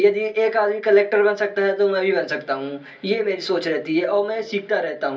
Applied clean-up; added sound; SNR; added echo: none; none; none; reverberation time 0.3 s.